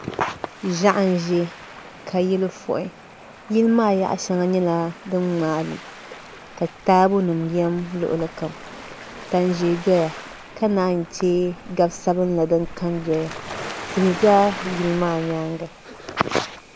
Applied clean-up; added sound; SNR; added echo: none; Waves, surf; 15 dB; none.